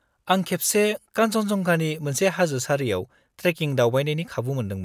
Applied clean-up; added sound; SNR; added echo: none; none; none; none.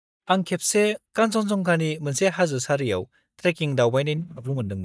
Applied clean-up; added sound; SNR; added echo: neural mask model DeepFilterNet 3.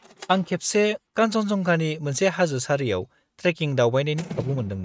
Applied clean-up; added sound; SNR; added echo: neural mask model RNNoise.